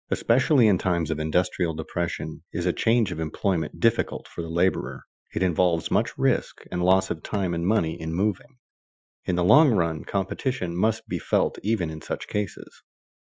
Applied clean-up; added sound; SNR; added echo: classical method Wiener filter.